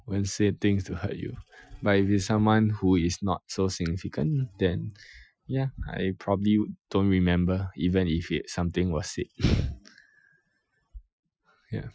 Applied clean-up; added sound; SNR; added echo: classical method Wiener filter.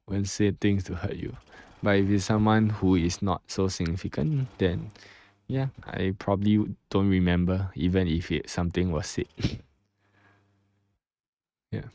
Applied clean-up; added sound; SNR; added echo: neural mask model RNNoise.